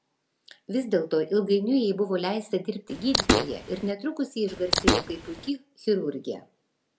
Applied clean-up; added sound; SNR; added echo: none; Fart; -1 dB; none.